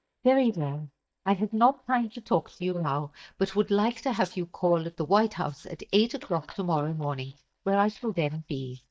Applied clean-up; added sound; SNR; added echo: neural mask model DeepFilterNet 3.